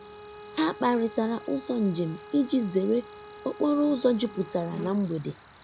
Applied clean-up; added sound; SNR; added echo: none; Bowed string instrument + Cricket; 16 dB; none.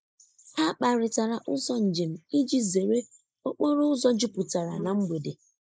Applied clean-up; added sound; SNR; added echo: neural mask model Resemble Enhance denoiser.